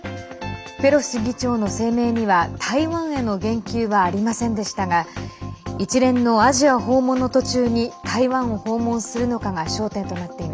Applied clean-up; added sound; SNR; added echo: none; none; none; none.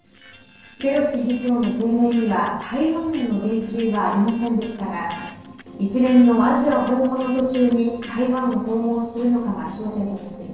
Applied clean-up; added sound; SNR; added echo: neural separator model SepFormer DNS4.